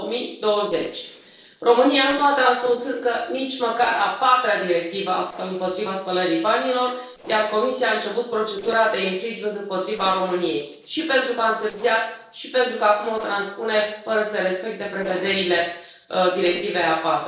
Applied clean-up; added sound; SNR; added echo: neural separator model SepFormer DNS4.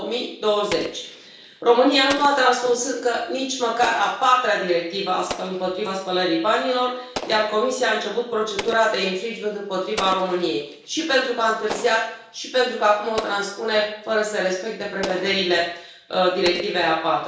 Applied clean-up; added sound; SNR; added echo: none; Explosion; 16 dB; reverberation time 0.6 s.